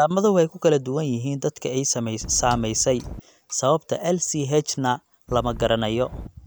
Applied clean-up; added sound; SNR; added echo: none; Wind; 12 dB; none.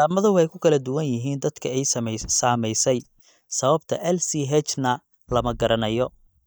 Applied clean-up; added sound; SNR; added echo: neural mask model DeepFilterNet 3.